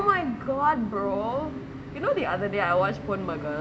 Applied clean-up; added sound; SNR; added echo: none; none; none; none.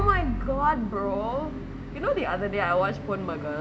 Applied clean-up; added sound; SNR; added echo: none; Bowed string instrument; 7 dB; none.